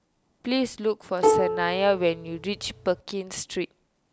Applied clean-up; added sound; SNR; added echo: none; Plucked string instrument; -1 dB; none.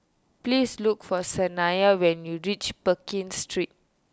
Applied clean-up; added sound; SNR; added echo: none; none; none; none.